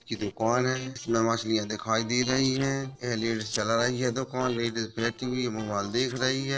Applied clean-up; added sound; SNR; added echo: neural separator model SepFormer DNS4.